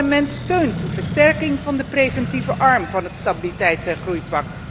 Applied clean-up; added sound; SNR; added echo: none; Accelerating, revving, vroom; 9 dB; none.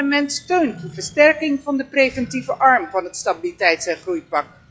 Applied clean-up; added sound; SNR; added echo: classical method log-MMSE.